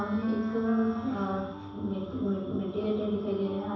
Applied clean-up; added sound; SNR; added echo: none; Wind instrument, woodwind instrument; 13 dB; reverberation time 0.7 s.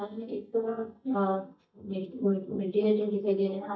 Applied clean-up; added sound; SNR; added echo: neural mask model DeepFilterNet 3.